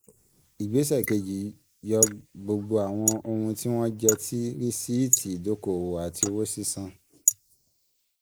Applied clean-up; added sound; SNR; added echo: neural mask model Resemble Enhance denoiser.